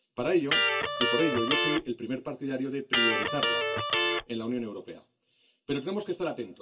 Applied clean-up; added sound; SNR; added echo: none; Electric guitar; -3 dB; reverberation time 0.2 s.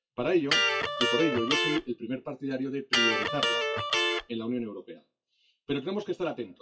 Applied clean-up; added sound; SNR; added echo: classical method WPE with log-MMSE.